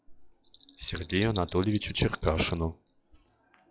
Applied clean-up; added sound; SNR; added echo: classical method log-MMSE.